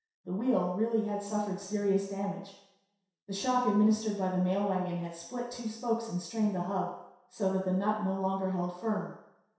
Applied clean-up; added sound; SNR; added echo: none; none; none; reverberation time 0.7 s.